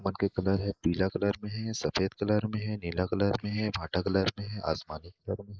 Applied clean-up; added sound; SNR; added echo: neural mask model Resemble Enhance denoiser.